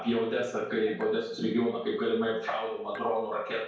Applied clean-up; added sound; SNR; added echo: none; Dishes, pots, and pans / Chink, clink; 19 dB; reverberation time 0.5 s.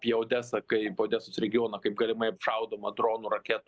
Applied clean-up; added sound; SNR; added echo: none; none; none; none.